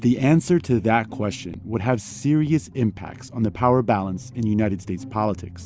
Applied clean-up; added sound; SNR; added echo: none; none; none; none.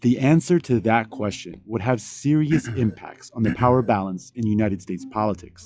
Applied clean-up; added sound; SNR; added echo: classical method log-MMSE.